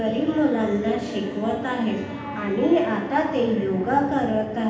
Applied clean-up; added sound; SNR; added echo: none; Wind instrument, woodwind instrument; 17 dB; reverberation time 0.8 s.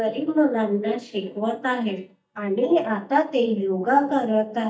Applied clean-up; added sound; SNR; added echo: neural mask model DeepFilterNet 3.